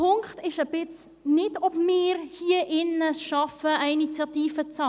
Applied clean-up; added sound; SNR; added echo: none; none; none; none.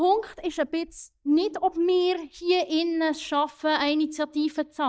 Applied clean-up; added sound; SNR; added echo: neural mask model DeepFilterNet 3.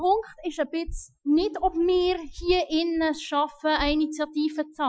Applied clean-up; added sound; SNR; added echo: classical method Wiener filter.